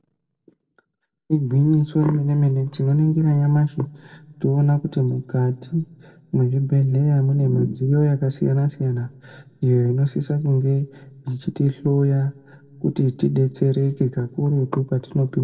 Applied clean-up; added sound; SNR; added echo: none; none; none; reverberation time 0.9 s.